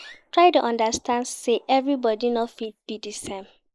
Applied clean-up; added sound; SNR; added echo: neural mask model Resemble Enhance denoiser.